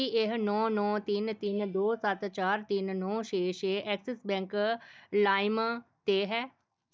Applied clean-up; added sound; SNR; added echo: neural mask model DeepFilterNet 3.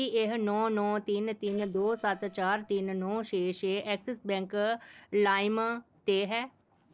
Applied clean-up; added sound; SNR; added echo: neural separator model SepFormer DNS4.